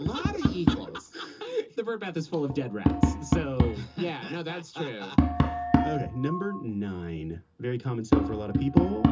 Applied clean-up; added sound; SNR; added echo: none; Tap; -4 dB; reverberation time 0.2 s.